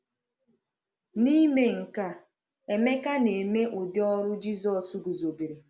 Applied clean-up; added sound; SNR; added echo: none; none; none; none.